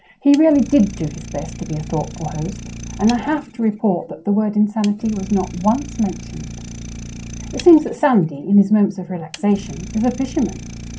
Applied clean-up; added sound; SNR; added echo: none; Idling; 14 dB; reverberation time 0.3 s.